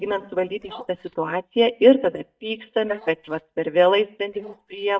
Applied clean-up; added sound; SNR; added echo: neural mask model DeepFilterNet 3.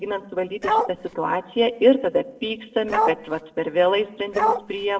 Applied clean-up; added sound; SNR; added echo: neural separator model SepFormer DNS4.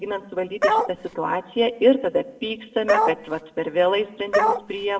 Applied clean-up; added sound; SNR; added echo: none; Bark; -2 dB; reverberation time 0.6 s.